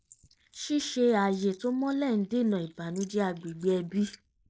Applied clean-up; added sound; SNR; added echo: neural mask model Resemble Enhance denoiser.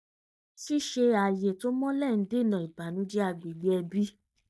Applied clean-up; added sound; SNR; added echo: neural mask model DeepFilterNet 3.